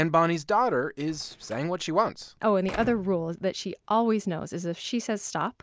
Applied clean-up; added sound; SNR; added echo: none; Slam; 19 dB; none.